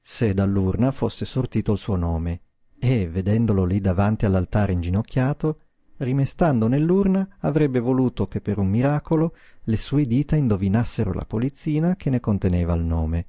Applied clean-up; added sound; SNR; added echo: none; none; none; none.